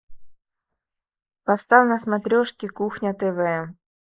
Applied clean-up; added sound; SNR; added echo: neural mask model Resemble Enhance denoiser.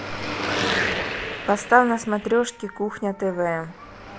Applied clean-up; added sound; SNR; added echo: none; Car passing by / Traffic noise, roadway noise / Engine; 5 dB; none.